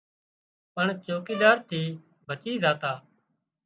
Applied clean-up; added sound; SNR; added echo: none; Brass instrument; 12 dB; none.